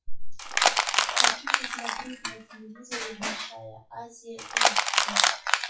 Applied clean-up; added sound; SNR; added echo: classical method WPE with log-MMSE.